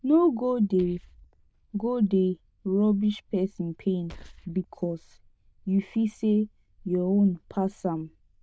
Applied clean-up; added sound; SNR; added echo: neural diffusion model UNIVERSE++.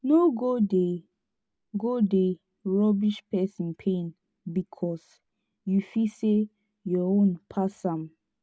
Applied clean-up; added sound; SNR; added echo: none; none; none; none.